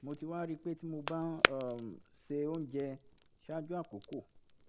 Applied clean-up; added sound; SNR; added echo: none; Crackle; 0 dB; none.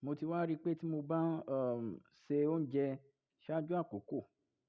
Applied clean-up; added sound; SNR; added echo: none; none; none; none.